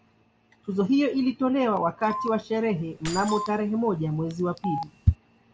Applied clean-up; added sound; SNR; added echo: none; Keys jangling + Telephone; 11 dB; none.